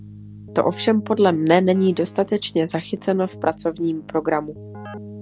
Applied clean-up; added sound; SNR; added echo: none; Keyboard (musical); 17 dB; none.